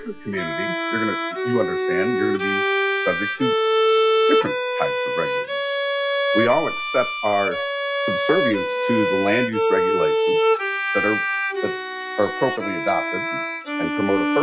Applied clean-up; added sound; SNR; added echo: classical method WPE with log-MMSE.